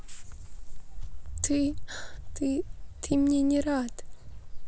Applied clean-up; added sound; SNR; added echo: none; Walk, footsteps; 3 dB; none.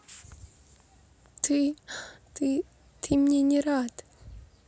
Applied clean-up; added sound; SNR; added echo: none; none; none; none.